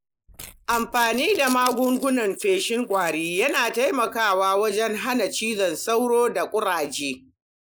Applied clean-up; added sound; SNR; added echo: neural mask model Resemble Enhance denoiser.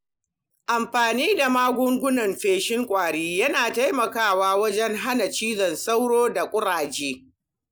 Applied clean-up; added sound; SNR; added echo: none; none; none; none.